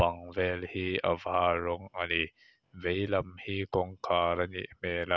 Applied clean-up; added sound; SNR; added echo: none; none; none; none.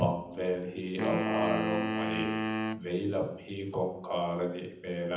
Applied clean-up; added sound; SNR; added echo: none; Wind instrument, woodwind instrument; 1 dB; reverberation time 0.8 s.